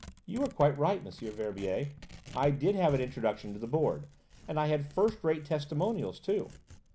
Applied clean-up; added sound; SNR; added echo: none; Tearing; 19 dB; none.